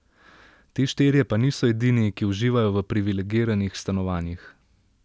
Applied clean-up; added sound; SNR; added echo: none; none; none; none.